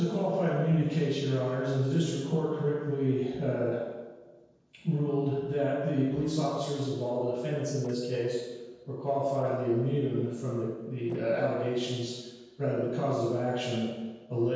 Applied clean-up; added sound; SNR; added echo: neural separator model SepFormer DNS4.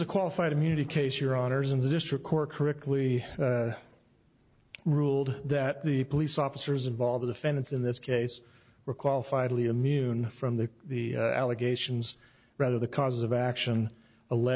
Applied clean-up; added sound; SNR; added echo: none; none; none; none.